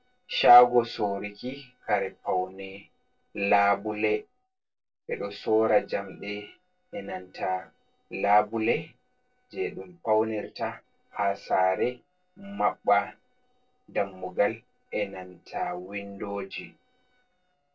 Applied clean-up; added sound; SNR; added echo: neural separator model SepFormer DNS4.